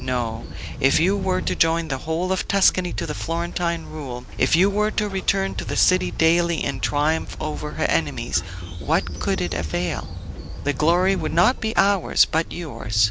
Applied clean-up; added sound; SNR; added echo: none; Train; 8 dB; none.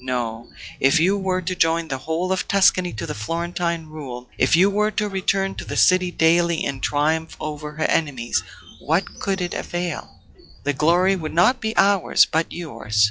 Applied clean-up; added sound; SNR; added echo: classical method log-MMSE.